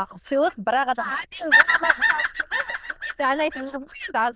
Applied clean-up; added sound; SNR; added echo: neural diffusion model UNIVERSE++.